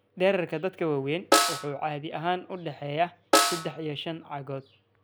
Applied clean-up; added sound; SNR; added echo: none; Snare drum; -2 dB; none.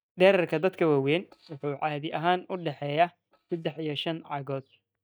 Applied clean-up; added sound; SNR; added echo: neural mask model DeepFilterNet 3.